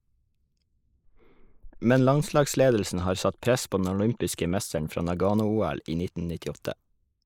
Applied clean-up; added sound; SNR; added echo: neural mask model Resemble Enhance denoiser.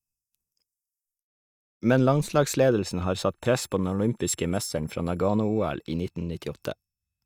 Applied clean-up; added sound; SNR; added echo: neural mask model DeepFilterNet 3.